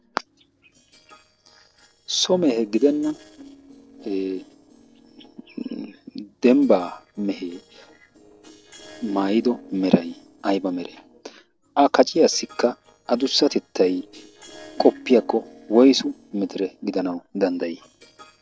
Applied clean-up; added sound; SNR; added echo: neural separator model SepFormer DNS4.